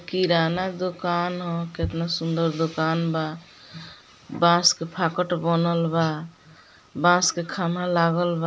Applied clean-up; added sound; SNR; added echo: none; none; none; none.